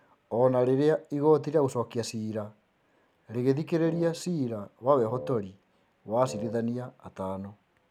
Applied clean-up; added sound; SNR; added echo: none; Wind instrument, woodwind instrument; 14 dB; none.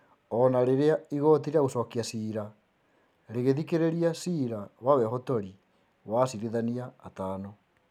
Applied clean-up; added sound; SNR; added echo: none; none; none; none.